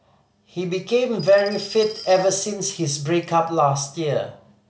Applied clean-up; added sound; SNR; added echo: none; Glass; 18 dB; none.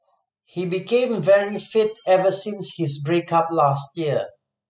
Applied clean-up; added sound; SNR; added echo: classical method spectral subtraction.